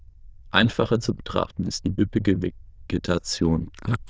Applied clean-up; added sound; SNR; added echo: neural diffusion model UNIVERSE++.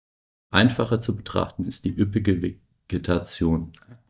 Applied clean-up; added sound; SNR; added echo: neural mask model DeepFilterNet 3.